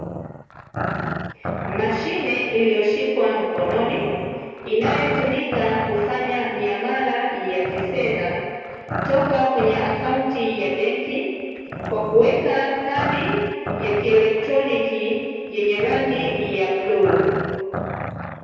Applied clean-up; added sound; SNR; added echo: none; Growling; 8 dB; reverberation time 2.2 s.